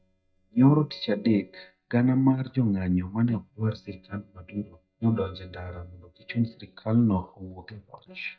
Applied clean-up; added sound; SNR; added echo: neural mask model DeepFilterNet 3.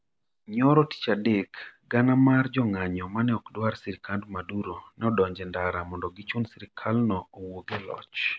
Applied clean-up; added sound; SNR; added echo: none; none; none; none.